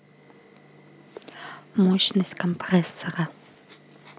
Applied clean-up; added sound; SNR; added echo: none; none; none; none.